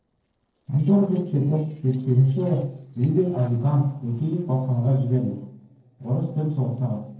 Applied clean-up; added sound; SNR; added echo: neural separator model SepFormer DNS4.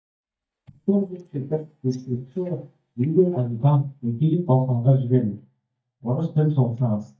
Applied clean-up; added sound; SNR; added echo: neural mask model DeepFilterNet 3.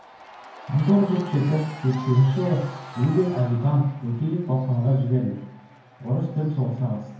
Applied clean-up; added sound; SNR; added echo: none; Crowd / Cheering; 19 dB; reverberation time 0.9 s.